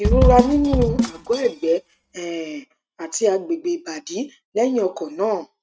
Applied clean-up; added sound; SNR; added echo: neural mask model RNNoise.